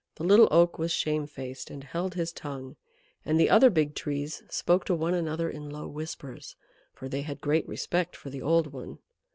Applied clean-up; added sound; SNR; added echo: none; none; none; none.